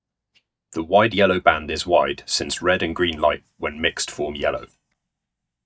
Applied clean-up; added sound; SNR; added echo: neural mask model DeepFilterNet 3.